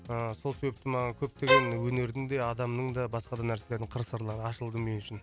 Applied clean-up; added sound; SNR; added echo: none; Bowed string instrument; -5 dB; none.